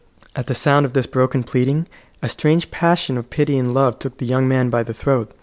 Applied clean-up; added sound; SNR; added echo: none; none; none; none.